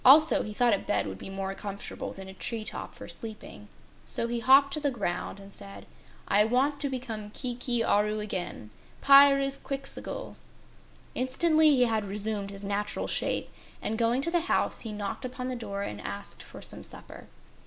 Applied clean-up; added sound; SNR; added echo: none; none; none; none.